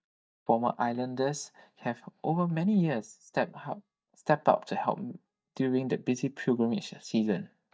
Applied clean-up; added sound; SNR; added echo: neural mask model DeepFilterNet 3.